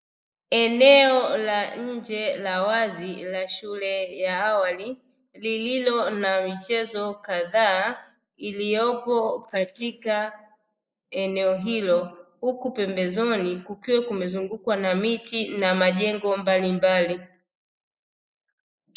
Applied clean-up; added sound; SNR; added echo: neural mask model Resemble Enhance denoiser.